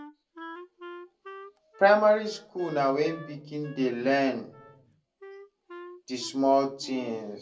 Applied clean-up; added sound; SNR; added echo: none; Wind instrument, woodwind instrument; 19 dB; reverberation time 0.2 s.